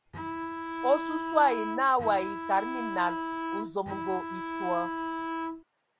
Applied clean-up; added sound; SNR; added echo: none; Bowed string instrument; 4 dB; none.